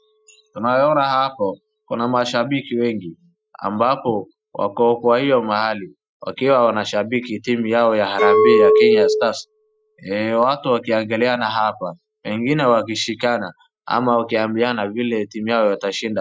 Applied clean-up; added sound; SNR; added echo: classical method Wiener filter.